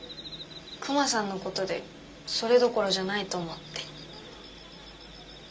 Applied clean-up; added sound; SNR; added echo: none; none; none; reverberation time 0.2 s.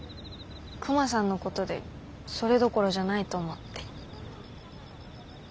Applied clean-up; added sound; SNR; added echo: none; none; none; none.